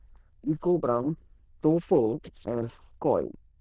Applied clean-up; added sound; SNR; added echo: neural diffusion model UNIVERSE++.